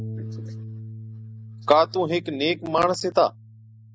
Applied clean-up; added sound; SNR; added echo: none; Bass guitar; 13 dB; none.